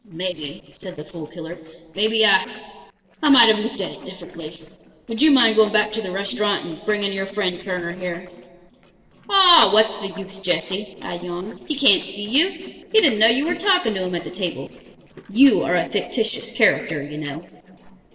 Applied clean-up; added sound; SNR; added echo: neural separator model SepFormer DNS4.